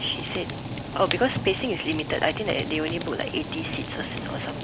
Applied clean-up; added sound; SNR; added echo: none; Fire; 5 dB; none.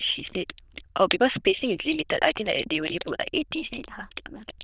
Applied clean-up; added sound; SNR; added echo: neural diffusion model UNIVERSE++.